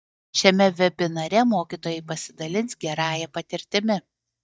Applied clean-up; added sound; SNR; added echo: neural mask model DeepFilterNet 3.